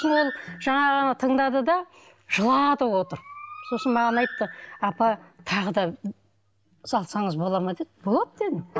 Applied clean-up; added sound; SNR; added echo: none; Bird; 16 dB; none.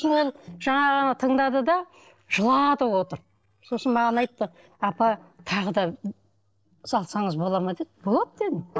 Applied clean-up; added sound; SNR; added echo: neural separator model SepFormer DNS4.